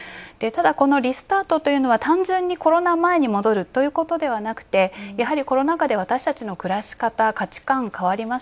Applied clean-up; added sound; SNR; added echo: none; none; none; none.